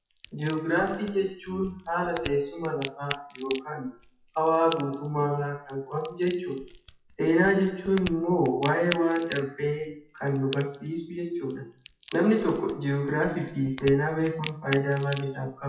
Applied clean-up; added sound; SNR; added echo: classical method WPE with log-MMSE.